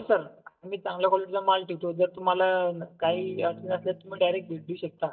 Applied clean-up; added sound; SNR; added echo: neural mask model DeepFilterNet 3.